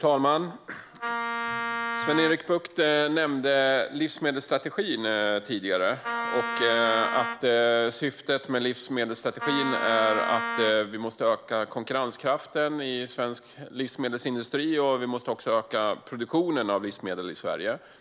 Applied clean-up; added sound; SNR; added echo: none; Wind instrument, woodwind instrument; 4 dB; none.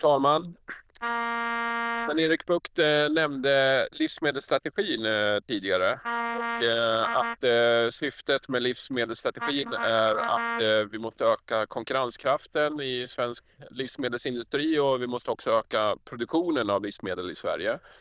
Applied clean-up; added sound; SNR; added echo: neural diffusion model UNIVERSE++.